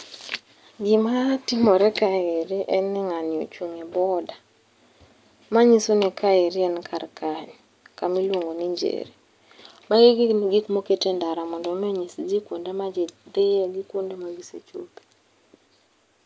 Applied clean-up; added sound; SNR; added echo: none; none; none; none.